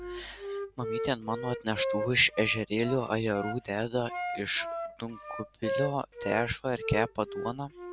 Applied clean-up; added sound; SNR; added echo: none; Wind instrument, woodwind instrument; 7 dB; none.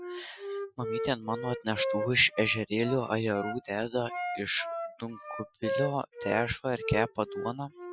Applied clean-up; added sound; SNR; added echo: classical method Wiener filter.